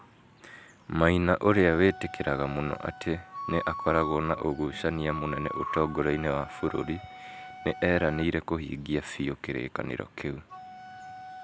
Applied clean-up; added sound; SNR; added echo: none; Wind instrument, woodwind instrument; 13 dB; none.